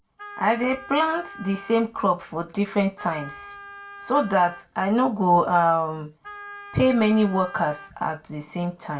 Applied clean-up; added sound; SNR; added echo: none; Wind instrument, woodwind instrument; 17 dB; reverberation time 0.2 s.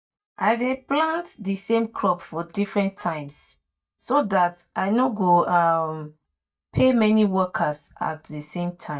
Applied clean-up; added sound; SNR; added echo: neural mask model DeepFilterNet 3.